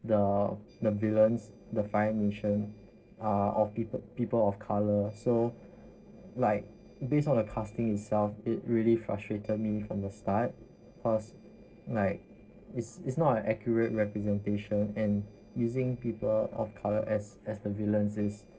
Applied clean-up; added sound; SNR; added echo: neural separator model SepFormer DNS4.